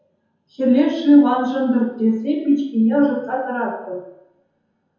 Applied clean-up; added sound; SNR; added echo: none; none; none; reverberation time 0.9 s.